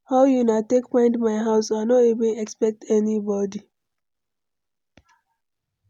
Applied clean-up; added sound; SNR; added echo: none; none; none; none.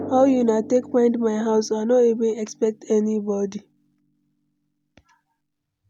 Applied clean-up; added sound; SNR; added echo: none; Drum; 18 dB; none.